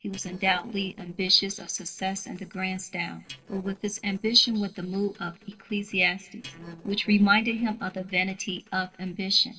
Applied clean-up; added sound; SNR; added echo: neural separator model SepFormer DNS4.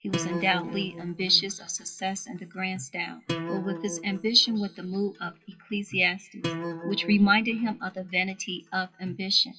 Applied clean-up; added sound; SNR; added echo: classical method WPE with log-MMSE.